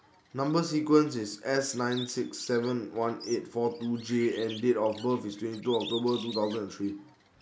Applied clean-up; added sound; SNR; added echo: none; Bird; 17 dB; none.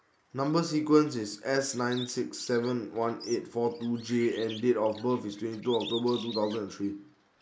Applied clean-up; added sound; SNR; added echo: neural mask model Resemble Enhance denoiser.